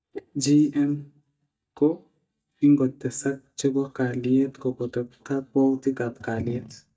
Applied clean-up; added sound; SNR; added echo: neural mask model DeepFilterNet 3.